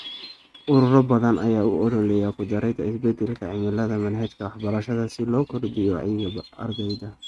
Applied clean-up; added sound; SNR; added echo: neural mask model RNNoise.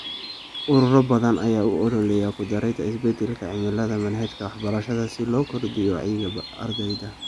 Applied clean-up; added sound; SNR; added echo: none; Bird; 16 dB; none.